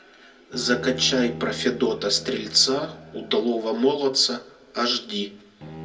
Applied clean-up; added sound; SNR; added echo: none; Bowed string instrument; 16 dB; reverberation time 0.2 s.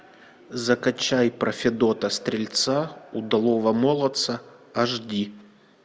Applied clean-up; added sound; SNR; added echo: none; none; none; none.